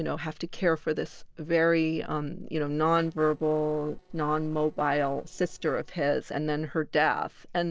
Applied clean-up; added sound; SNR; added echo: neural separator model SepFormer DNS4.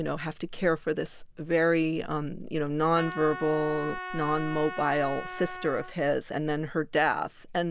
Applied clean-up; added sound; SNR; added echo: none; Trumpet; 10 dB; none.